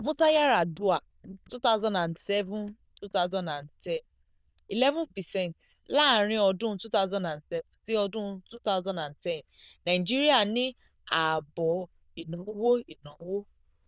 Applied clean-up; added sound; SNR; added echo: neural diffusion model UNIVERSE++.